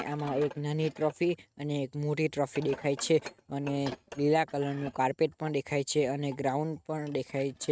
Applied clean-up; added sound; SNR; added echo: neural mask model RNNoise.